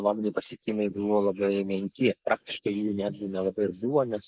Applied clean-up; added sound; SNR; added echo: neural mask model Resemble Enhance denoiser.